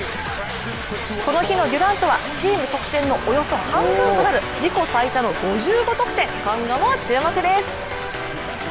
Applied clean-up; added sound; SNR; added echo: none; Mechanisms; 13 dB; none.